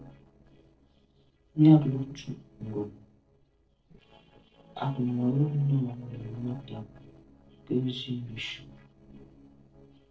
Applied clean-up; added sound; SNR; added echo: neural separator model SepFormer DNS4.